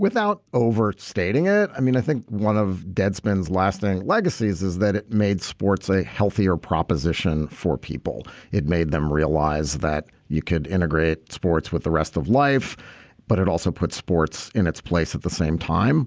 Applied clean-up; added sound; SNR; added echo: none; none; none; none.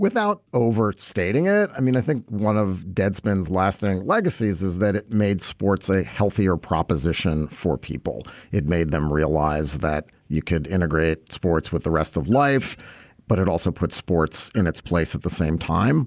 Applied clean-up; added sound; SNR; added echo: neural mask model Resemble Enhance denoiser.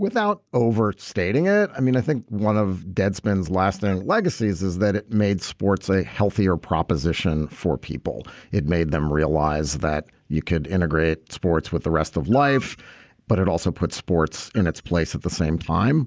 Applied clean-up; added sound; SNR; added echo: neural mask model DeepFilterNet 3.